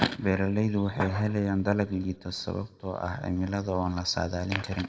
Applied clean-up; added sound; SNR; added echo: none; none; none; reverberation time 0.4 s.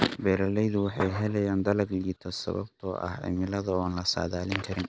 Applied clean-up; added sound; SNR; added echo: none; none; none; none.